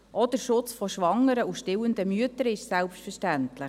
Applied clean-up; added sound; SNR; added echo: none; none; none; none.